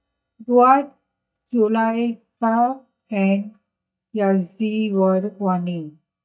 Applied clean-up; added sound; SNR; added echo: neural mask model DeepFilterNet 3.